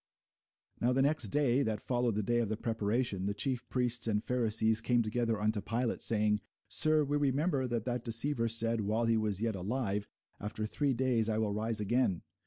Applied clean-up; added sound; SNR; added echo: none; none; none; none.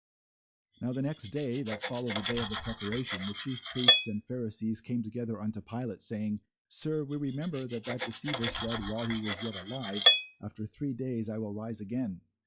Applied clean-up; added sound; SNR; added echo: classical method log-MMSE.